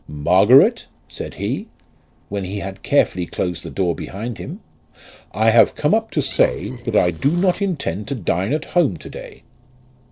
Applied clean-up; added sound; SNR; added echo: neural separator model SepFormer DNS4.